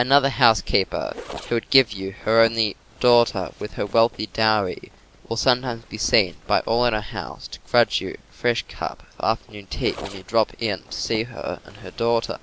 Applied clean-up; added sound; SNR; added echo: none; Zipper (clothing); 19 dB; none.